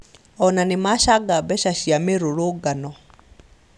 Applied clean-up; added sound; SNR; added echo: none; none; none; none.